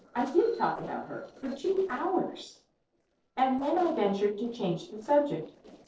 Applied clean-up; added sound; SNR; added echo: neural separator model SepFormer DNS4.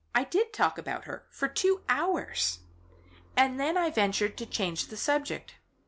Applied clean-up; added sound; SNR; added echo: none; none; none; none.